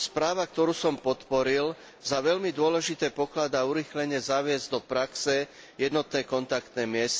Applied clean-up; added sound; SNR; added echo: none; none; none; none.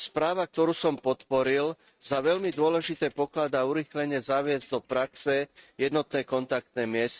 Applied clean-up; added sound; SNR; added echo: neural mask model RNNoise.